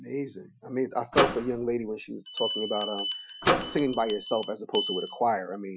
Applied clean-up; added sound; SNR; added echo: classical method Wiener filter.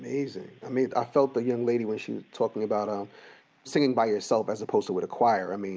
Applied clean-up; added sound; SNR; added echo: none; none; none; none.